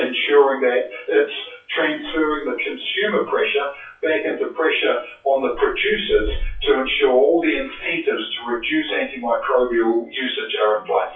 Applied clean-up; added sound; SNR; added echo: classical method WPE with log-MMSE.